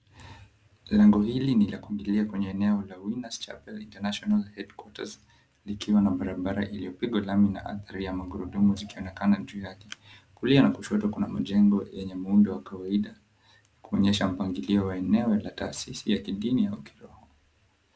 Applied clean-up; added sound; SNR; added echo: none; none; none; none.